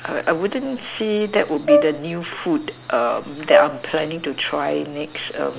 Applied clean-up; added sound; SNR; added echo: none; Brass instrument; 0 dB; none.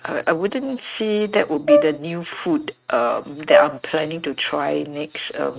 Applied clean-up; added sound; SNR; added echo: neural mask model RNNoise.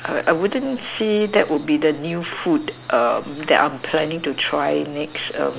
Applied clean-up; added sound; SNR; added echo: none; none; none; none.